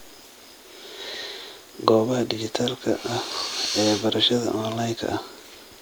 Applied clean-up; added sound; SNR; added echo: none; none; none; none.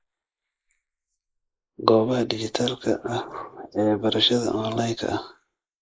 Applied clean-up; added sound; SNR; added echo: neural mask model Resemble Enhance denoiser.